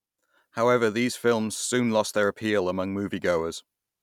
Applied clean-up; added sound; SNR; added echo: none; none; none; none.